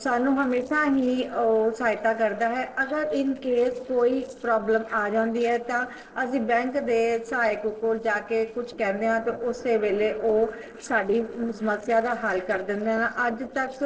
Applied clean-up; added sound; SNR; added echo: neural separator model SepFormer DNS4.